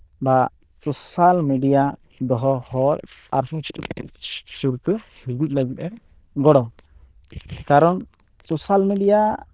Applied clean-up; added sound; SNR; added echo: neural diffusion model UNIVERSE++.